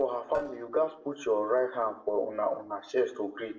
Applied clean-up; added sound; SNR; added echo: neural separator model SepFormer DNS4.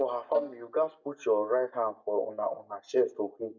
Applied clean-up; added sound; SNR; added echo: neural mask model DeepFilterNet 3.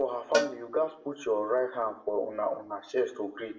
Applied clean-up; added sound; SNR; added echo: none; Cowbell; 6 dB; reverberation time 0.6 s.